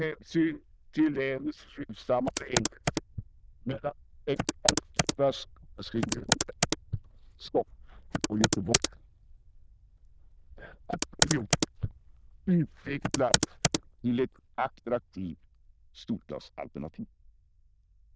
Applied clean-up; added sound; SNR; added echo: neural diffusion model UNIVERSE++.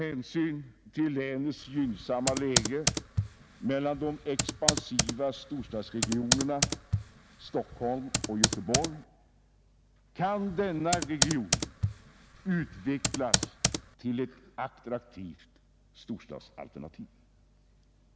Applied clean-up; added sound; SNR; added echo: none; Computer keyboard; -2 dB; none.